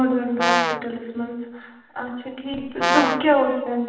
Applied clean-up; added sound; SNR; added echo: none; Brass instrument; 0 dB; reverberation time 1.0 s.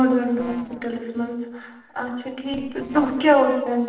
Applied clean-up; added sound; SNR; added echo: neural separator model SepFormer DNS4.